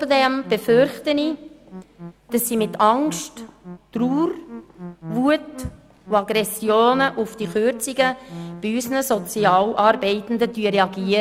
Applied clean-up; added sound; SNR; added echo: none; Musical instrument; 16 dB; none.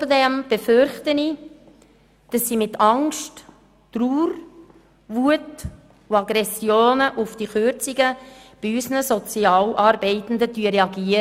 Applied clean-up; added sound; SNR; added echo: none; none; none; none.